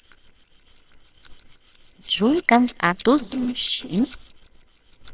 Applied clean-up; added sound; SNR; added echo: neural separator model SepFormer WHAMR!.